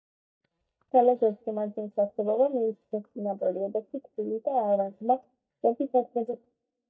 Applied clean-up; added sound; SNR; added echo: neural mask model DeepFilterNet 3.